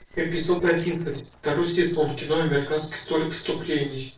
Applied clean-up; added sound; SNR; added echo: neural separator model SepFormer DNS4.